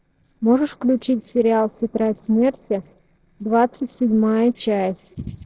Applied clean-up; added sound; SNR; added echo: neural separator model SepFormer DNS4.